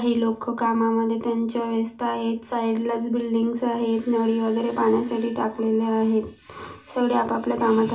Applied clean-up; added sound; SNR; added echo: none; Bell / Doorbell; 19 dB; reverberation time 0.3 s.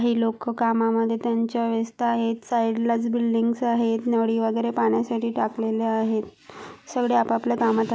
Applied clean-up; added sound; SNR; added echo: none; none; none; none.